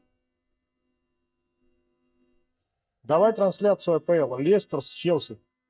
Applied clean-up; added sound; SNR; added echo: neural mask model DeepFilterNet 3.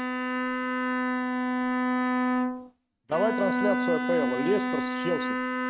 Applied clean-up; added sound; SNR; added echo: neural mask model RNNoise.